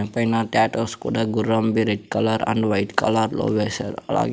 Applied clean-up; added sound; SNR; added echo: none; none; none; none.